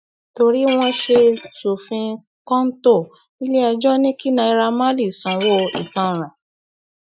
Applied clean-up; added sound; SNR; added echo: classical method Wiener filter.